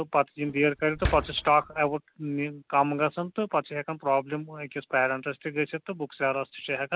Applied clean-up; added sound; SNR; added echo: none; Slam; 7 dB; none.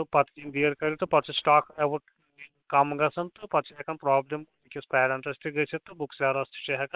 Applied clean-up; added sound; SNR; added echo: neural separator model SepFormer WHAM!.